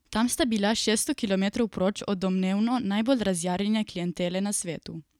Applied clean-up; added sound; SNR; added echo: none; none; none; none.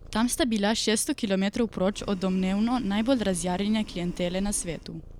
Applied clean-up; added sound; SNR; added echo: none; Boiling + Purr; 16 dB; none.